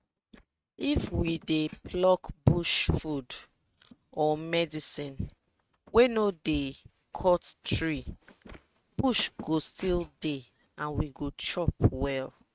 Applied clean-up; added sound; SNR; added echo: neural mask model RNNoise.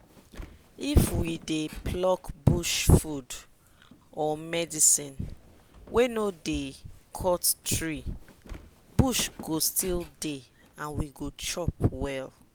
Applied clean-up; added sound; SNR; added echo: none; Walk, footsteps; 19 dB; none.